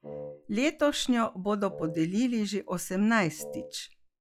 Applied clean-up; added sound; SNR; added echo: classical method log-MMSE.